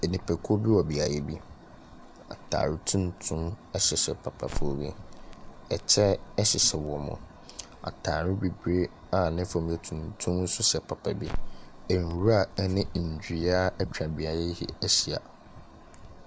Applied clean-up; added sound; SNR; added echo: none; Crackle; 11 dB; none.